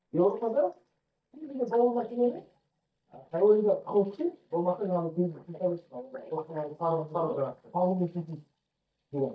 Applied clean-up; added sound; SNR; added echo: neural mask model DeepFilterNet 3.